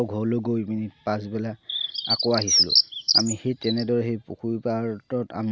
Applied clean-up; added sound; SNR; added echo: none; Bird; -1 dB; none.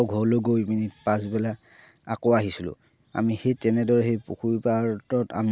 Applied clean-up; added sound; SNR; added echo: none; none; none; none.